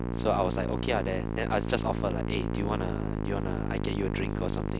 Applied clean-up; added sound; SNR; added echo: none; Musical instrument; -2 dB; none.